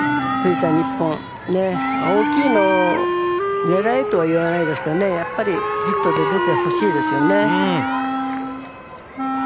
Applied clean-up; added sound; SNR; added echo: none; Wind instrument, woodwind instrument; 2 dB; none.